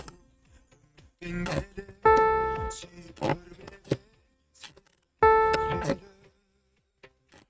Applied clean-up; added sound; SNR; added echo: neural mask model RNNoise.